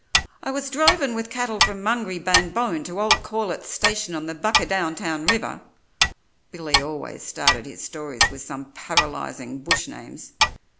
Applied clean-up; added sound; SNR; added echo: none; Clock; -2 dB; none.